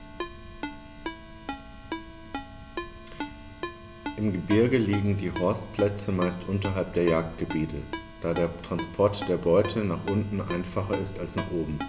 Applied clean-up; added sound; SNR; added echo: none; Ringtone; 10 dB; none.